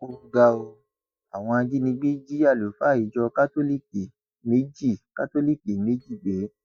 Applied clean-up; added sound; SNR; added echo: neural mask model DeepFilterNet 3.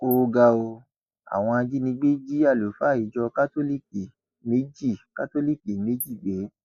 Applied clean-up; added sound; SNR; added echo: neural mask model Resemble Enhance denoiser.